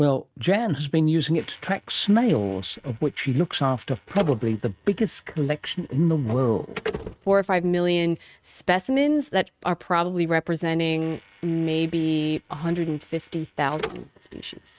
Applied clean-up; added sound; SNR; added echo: neural mask model RNNoise.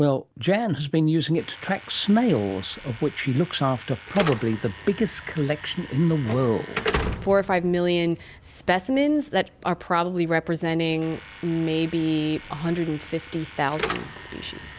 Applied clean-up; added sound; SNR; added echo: none; Slam / Alarm; 12 dB; none.